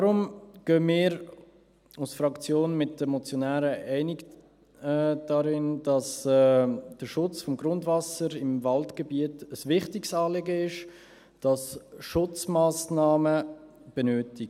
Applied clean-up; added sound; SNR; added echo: none; none; none; none.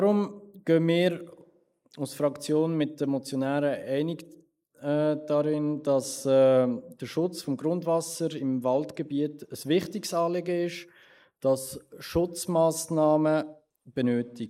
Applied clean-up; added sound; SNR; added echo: neural mask model Resemble Enhance denoiser.